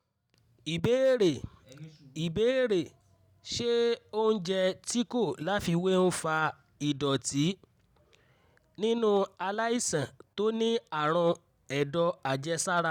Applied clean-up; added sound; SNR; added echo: none; none; none; none.